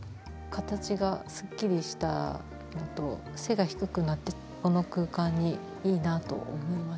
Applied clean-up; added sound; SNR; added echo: none; none; none; none.